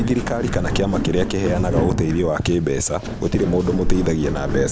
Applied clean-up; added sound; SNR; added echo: none; Walk, footsteps; 3 dB; none.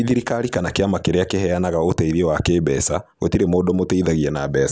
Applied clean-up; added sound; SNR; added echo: none; none; none; none.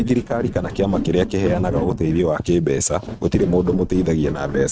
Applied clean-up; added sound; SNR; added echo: neural mask model RNNoise.